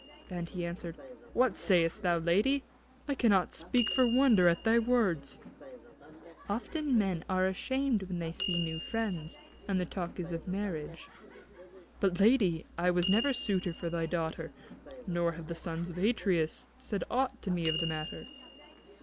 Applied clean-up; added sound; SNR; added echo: none; Door / Bell; 10 dB; none.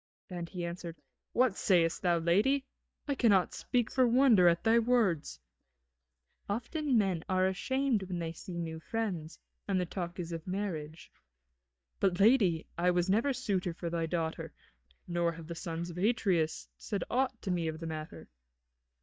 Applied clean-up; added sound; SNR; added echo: neural mask model DeepFilterNet 3.